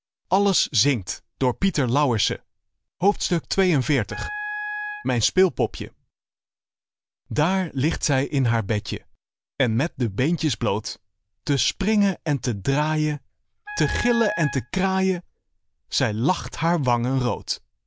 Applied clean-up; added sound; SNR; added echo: none; Wind instrument, woodwind instrument; 10 dB; none.